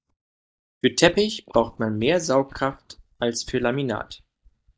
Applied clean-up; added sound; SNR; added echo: neural mask model DeepFilterNet 3.